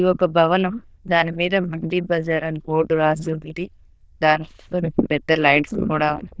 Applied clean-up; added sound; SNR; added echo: neural diffusion model UNIVERSE++.